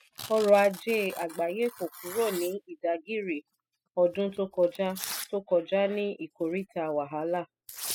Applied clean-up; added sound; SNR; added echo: classical method spectral subtraction.